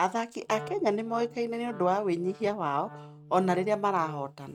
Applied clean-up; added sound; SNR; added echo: neural mask model RNNoise.